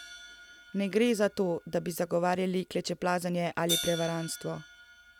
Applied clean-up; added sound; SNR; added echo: none; Hi-hat; 12 dB; none.